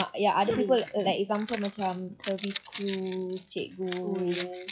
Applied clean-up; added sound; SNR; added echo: classical method WPE with log-MMSE.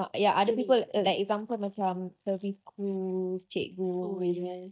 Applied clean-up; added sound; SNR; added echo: neural mask model DeepFilterNet 3.